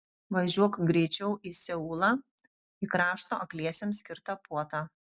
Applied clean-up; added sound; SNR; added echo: none; none; none; none.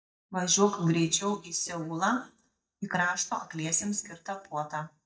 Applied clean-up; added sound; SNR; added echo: neural mask model DeepFilterNet 3.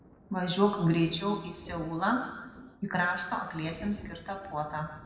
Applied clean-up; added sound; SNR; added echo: none; Thunder; 19 dB; reverberation time 1.2 s.